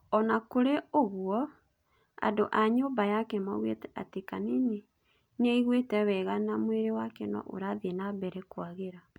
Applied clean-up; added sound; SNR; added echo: none; none; none; none.